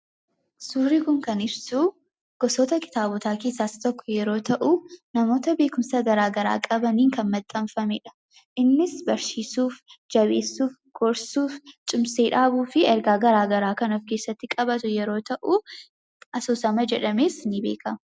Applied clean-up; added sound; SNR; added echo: none; none; none; none.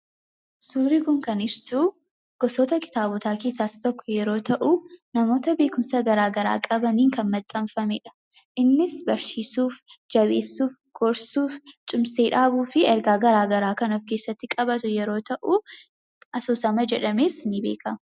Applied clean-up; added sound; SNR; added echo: neural mask model DeepFilterNet 3.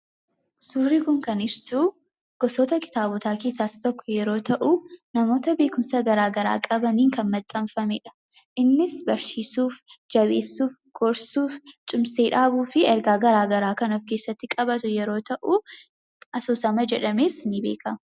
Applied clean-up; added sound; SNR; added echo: none; Bowed string instrument; 20 dB; none.